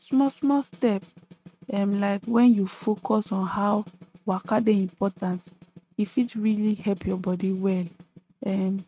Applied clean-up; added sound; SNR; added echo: neural mask model RNNoise.